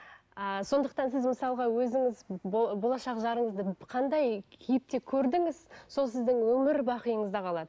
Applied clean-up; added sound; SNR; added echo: none; none; none; none.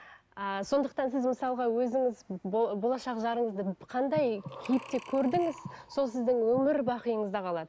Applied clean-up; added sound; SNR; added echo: none; Breathing; 15 dB; none.